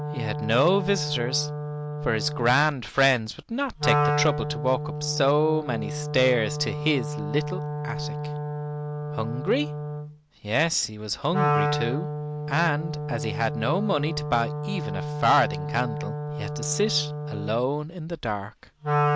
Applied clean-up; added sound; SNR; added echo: none; Wind instrument, woodwind instrument; 3 dB; none.